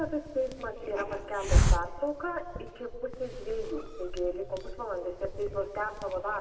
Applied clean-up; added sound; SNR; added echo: none; Hiss; -2 dB; reverberation time 1.2 s.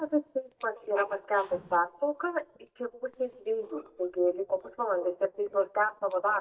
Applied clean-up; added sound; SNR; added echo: neural mask model DeepFilterNet 3.